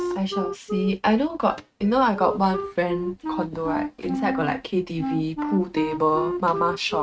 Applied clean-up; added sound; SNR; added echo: neural mask model RNNoise.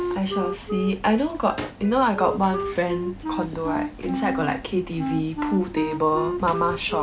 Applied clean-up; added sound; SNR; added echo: none; Wind instrument, woodwind instrument; 5 dB; none.